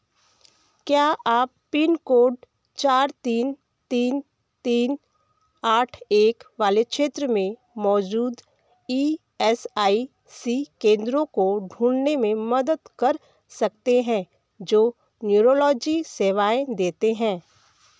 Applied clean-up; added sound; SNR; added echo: none; none; none; none.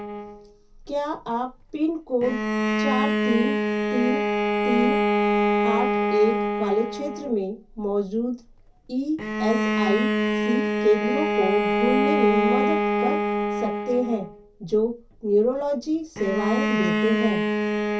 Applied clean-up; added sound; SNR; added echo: none; Bowed string instrument; -2 dB; reverberation time 0.3 s.